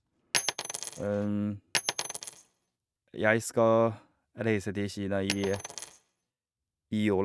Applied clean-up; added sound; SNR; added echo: neural mask model RNNoise.